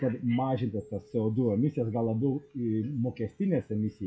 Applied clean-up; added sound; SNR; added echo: classical method WPE with log-MMSE.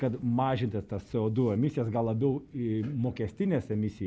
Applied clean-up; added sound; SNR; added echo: none; none; none; none.